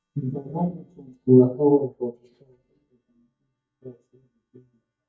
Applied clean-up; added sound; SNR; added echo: neural mask model DeepFilterNet 3.